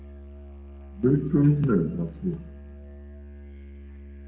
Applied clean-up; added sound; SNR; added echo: none; Musical instrument; 15 dB; reverberation time 0.6 s.